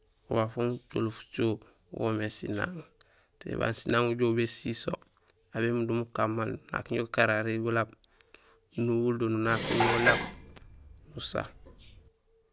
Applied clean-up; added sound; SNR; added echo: none; Dishes, pots, and pans; 2 dB; none.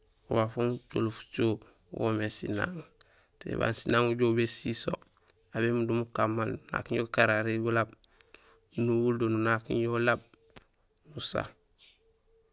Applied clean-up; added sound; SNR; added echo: none; none; none; none.